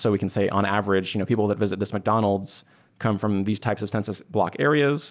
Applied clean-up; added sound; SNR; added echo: none; none; none; none.